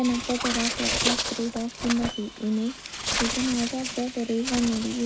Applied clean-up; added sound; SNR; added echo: none; Bird; 3 dB; none.